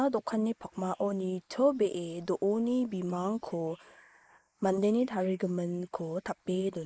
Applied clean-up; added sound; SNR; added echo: neural mask model Resemble Enhance denoiser.